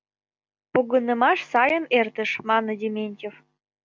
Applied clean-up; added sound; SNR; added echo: none; none; none; none.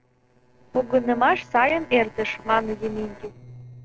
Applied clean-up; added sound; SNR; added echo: neural separator model SepFormer DNS4.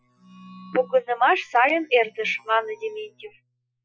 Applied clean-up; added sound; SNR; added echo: classical method Wiener filter.